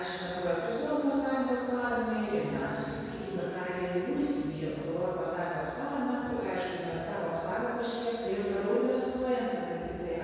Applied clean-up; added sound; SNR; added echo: none; Bowed string instrument; 19 dB; reverberation time 2.2 s.